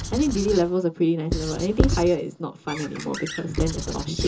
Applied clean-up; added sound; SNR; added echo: none; Squeak / Writing; 4 dB; reverberation time 0.2 s.